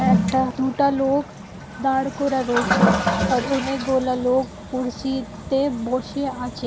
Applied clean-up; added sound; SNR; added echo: none; Toilet flush; 3 dB; none.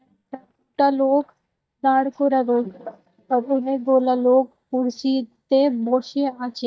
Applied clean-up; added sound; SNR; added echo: neural mask model DeepFilterNet 3.